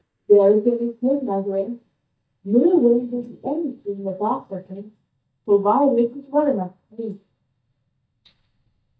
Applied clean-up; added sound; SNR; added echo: neural mask model DeepFilterNet 3.